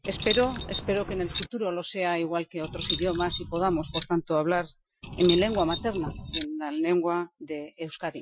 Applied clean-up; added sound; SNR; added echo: classical method Wiener filter.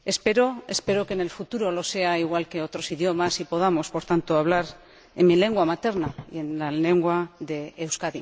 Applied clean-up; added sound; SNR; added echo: none; none; none; none.